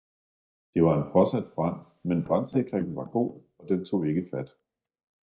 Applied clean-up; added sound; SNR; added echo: neural mask model DeepFilterNet 3.